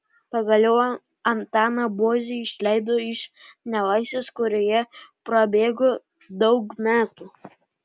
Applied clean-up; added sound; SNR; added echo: none; none; none; none.